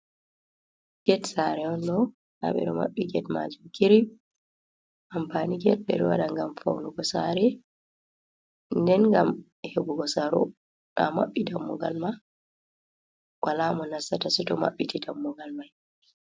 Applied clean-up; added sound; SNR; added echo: none; none; none; none.